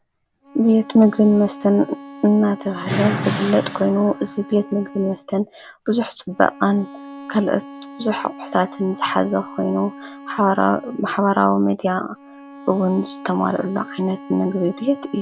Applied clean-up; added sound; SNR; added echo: none; Bowed string instrument; 18 dB; none.